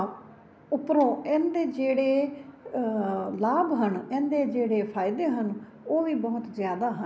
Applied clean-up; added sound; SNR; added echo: none; none; none; none.